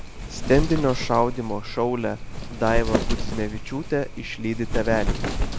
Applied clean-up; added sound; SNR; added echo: none; Wind; 1 dB; none.